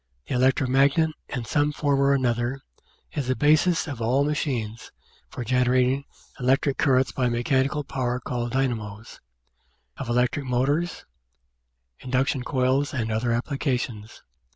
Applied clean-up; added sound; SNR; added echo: none; none; none; none.